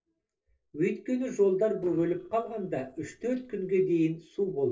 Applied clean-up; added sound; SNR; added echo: neural separator model SepFormer DNS4.